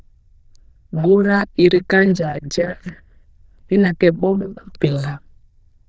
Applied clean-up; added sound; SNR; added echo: neural diffusion model UNIVERSE++.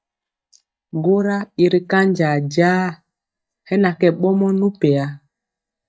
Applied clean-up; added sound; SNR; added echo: neural mask model DeepFilterNet 3.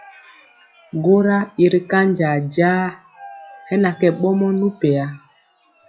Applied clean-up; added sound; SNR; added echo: classical method log-MMSE.